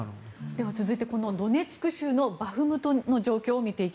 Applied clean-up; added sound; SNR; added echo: none; none; none; none.